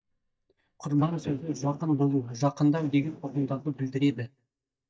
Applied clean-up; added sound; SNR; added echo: neural mask model DeepFilterNet 3.